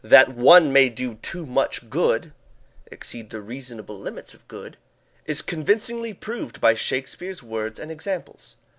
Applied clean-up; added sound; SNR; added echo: none; none; none; none.